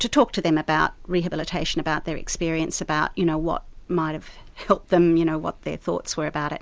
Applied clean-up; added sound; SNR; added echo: none; none; none; none.